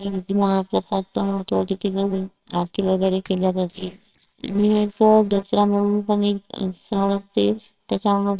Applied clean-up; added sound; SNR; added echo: neural separator model SepFormer WHAMR!.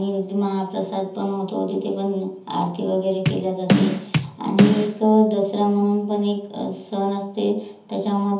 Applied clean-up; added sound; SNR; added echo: none; Bass drum / Snare drum; -1 dB; reverberation time 0.7 s.